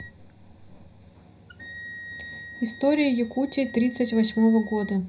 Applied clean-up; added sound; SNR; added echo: none; Wind instrument, woodwind instrument; 17 dB; reverberation time 0.5 s.